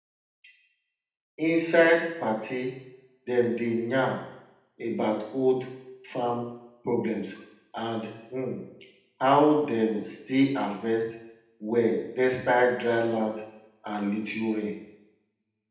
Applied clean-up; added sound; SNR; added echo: none; none; none; reverberation time 0.8 s.